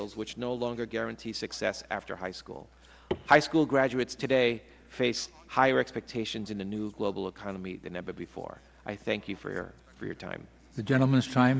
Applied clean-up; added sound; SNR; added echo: none; none; none; none.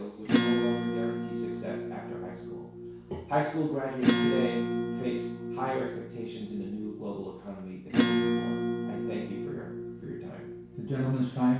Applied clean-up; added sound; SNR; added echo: none; Acoustic guitar / Strum; -3 dB; reverberation time 0.6 s.